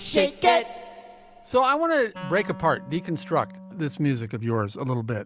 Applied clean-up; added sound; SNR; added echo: none; Wind instrument, woodwind instrument; 16 dB; none.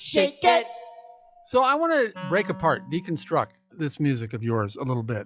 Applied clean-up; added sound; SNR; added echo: classical method log-MMSE.